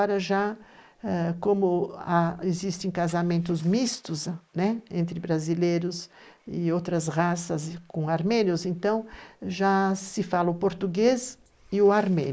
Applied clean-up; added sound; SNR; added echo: neural mask model Resemble Enhance denoiser.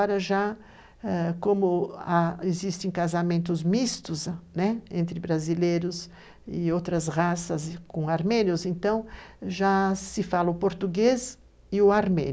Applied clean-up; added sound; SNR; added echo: none; none; none; none.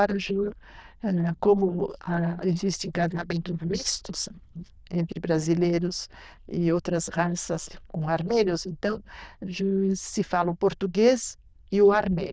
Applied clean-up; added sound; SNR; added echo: neural diffusion model UNIVERSE++.